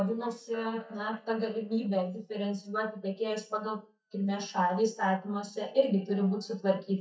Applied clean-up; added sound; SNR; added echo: neural mask model DeepFilterNet 3.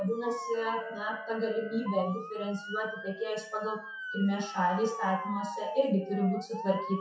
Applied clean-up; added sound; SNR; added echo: classical method WPE with log-MMSE.